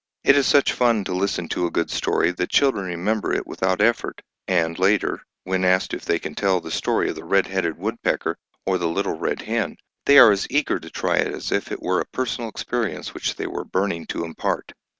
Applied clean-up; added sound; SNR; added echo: none; none; none; none.